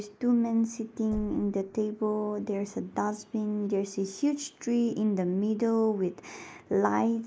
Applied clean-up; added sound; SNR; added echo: neural mask model Resemble Enhance denoiser.